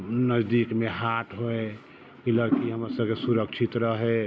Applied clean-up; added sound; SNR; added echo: none; none; none; none.